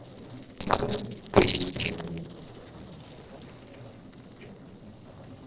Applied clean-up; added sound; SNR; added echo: neural separator model SepFormer DNS4.